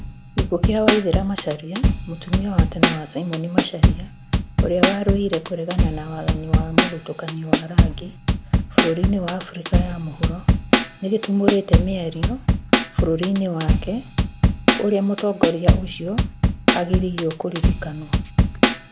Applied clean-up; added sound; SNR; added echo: none; Drum kit; -5 dB; none.